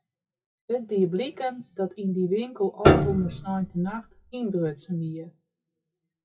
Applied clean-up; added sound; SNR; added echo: classical method WPE with log-MMSE.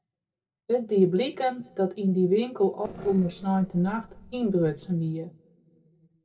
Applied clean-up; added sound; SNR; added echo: neural separator model SepFormer DNS4.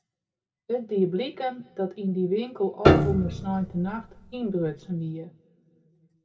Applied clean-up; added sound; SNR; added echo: none; Piano; -4 dB; reverberation time 1.4 s.